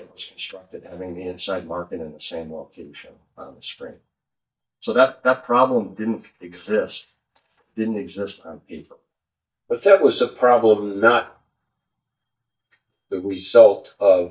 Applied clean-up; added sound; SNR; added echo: neural mask model DeepFilterNet 3.